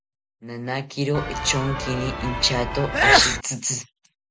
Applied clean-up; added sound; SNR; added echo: none; Sneeze / Church bell; -3 dB; none.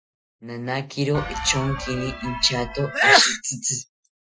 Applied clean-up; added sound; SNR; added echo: classical method Wiener filter.